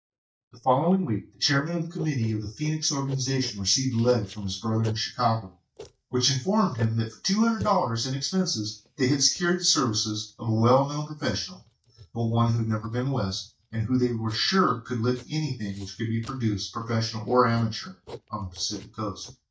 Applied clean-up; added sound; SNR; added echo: neural mask model DeepFilterNet 3.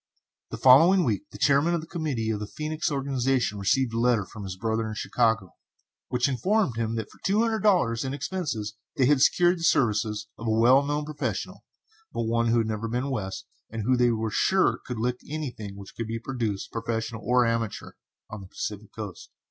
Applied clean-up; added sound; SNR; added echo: none; none; none; none.